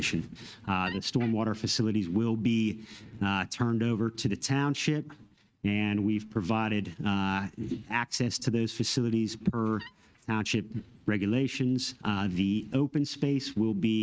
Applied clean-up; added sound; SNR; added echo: neural mask model RNNoise.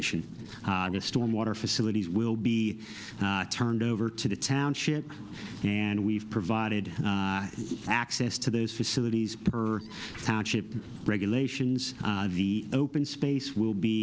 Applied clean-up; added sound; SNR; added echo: neural separator model SepFormer DNS4.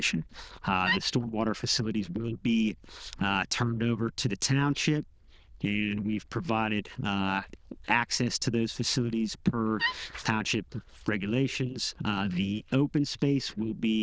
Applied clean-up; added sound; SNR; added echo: neural diffusion model UNIVERSE++.